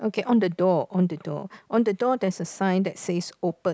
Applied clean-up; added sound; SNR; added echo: none; none; none; none.